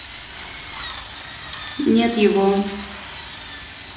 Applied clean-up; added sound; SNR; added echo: none; Drill; 10 dB; reverberation time 1.0 s.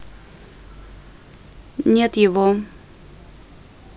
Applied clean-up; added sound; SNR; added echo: none; none; none; none.